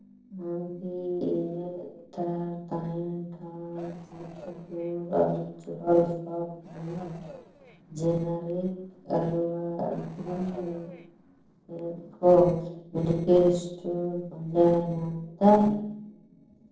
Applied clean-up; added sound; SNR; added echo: neural separator model SepFormer DNS4.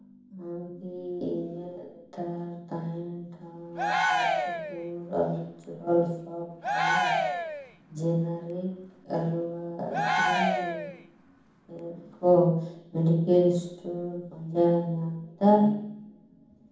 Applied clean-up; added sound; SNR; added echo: none; Cheering; 2 dB; reverberation time 1.2 s.